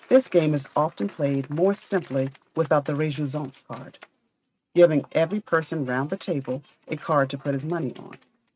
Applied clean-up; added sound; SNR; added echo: neural mask model RNNoise.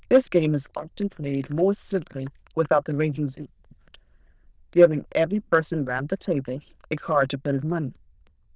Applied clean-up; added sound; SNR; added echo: neural diffusion model UNIVERSE++.